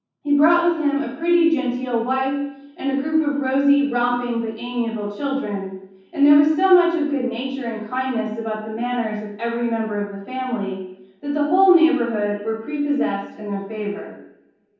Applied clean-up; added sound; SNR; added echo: none; none; none; reverberation time 0.9 s.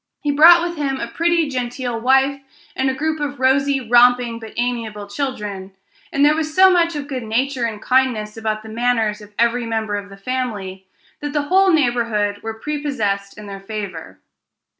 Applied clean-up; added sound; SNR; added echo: none; none; none; none.